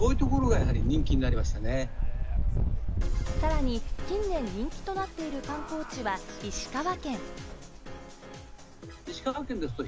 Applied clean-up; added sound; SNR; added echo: none; Engine; -4 dB; none.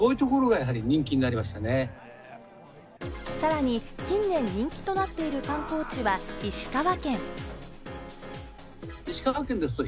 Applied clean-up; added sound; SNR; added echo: none; none; none; none.